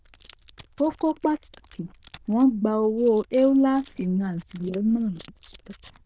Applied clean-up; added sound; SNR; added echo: neural diffusion model UNIVERSE++.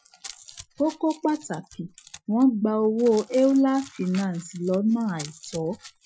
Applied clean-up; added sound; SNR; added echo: classical method Wiener filter.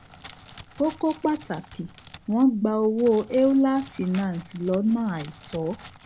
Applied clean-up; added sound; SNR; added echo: none; Crackle; 18 dB; none.